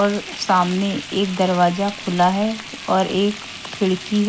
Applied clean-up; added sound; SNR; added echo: none; Frying (food); 14 dB; none.